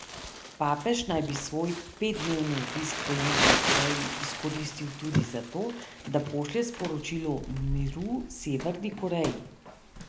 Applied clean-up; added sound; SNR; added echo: none; Crumpling, crinkling; 1 dB; none.